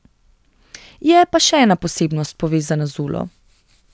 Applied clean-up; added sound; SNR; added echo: none; none; none; none.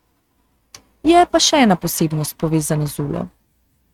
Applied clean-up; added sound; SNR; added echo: neural mask model RNNoise.